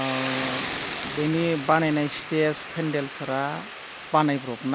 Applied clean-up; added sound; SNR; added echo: none; Boiling / Hiss; 6 dB; none.